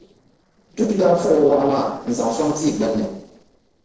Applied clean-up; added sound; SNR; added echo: neural separator model SepFormer DNS4.